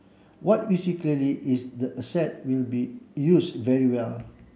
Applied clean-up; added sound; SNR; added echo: none; none; none; none.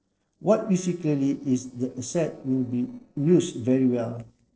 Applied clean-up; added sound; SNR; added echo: neural separator model SepFormer DNS4.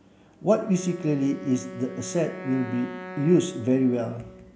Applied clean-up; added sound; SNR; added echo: none; Wind instrument, woodwind instrument; 14 dB; none.